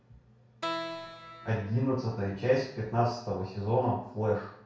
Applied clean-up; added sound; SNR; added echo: none; Keyboard (musical); 12 dB; reverberation time 0.6 s.